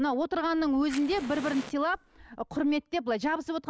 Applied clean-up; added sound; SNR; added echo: none; Fire; 17 dB; none.